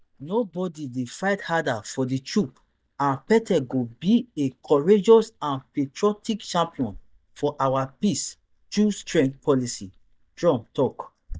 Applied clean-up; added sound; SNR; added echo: neural mask model DeepFilterNet 3.